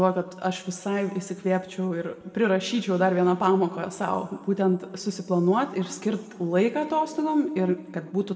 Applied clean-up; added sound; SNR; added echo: none; none; none; reverberation time 1.6 s.